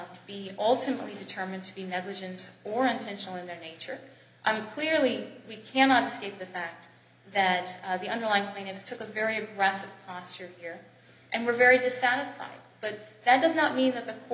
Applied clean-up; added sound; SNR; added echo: none; none; none; reverberation time 0.8 s.